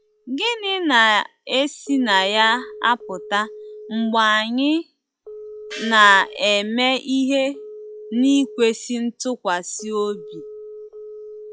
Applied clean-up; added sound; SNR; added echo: classical method log-MMSE.